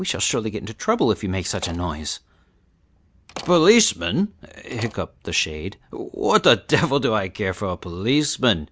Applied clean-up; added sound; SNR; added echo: none; Slam; 20 dB; none.